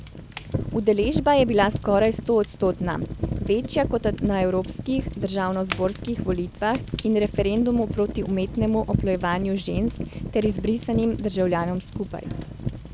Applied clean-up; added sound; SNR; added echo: none; Fire; 7 dB; none.